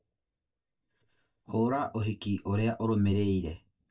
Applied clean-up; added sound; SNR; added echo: neural mask model DeepFilterNet 3.